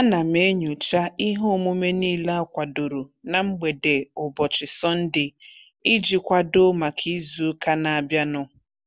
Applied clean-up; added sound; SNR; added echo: none; none; none; none.